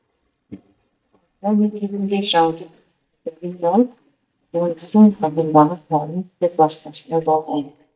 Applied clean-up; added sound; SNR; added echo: neural mask model DeepFilterNet 3.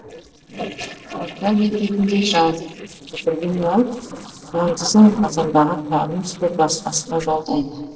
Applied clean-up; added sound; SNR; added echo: neural separator model SepFormer DNS4.